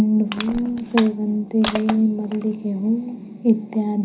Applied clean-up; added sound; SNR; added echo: none; Crushing; 13 dB; reverberation time 0.4 s.